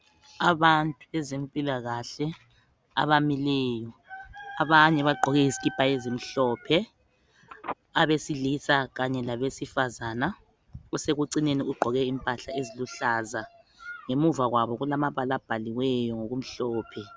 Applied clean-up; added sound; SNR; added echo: none; Telephone; 18 dB; none.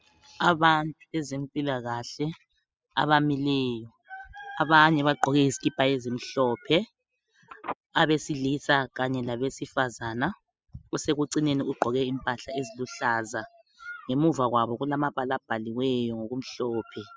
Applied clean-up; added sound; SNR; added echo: classical method spectral subtraction.